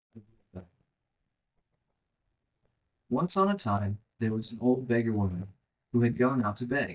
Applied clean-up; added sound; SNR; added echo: neural mask model DeepFilterNet 3.